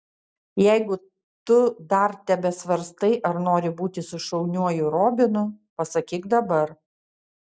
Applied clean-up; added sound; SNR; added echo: none; none; none; none.